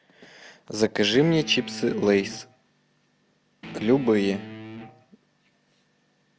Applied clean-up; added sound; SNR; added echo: none; Guitar; 14 dB; none.